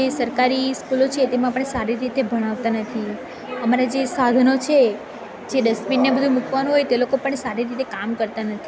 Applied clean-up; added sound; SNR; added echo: none; none; none; none.